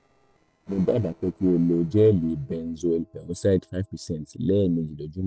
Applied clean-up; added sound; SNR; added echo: neural separator model SepFormer DNS4.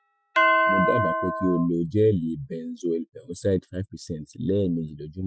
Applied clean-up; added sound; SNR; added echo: classical method Wiener filter.